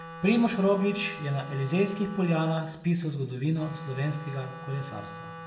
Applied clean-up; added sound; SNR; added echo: none; Wind instrument, woodwind instrument; 14 dB; reverberation time 0.5 s.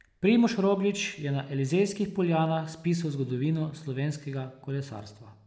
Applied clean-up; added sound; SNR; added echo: none; none; none; none.